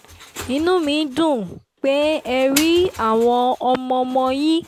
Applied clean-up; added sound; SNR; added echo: none; Engine; 16 dB; none.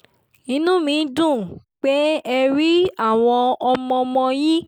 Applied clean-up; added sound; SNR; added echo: none; none; none; none.